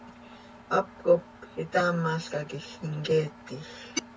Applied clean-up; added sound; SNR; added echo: none; Engine; 19 dB; none.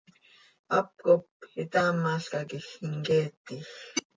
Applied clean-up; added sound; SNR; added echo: none; none; none; none.